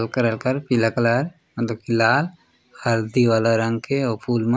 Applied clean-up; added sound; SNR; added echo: none; none; none; none.